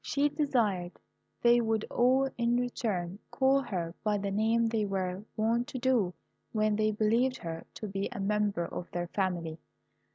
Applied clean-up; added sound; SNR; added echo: none; none; none; none.